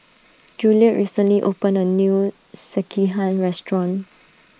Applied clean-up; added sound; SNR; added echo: neural mask model Resemble Enhance denoiser.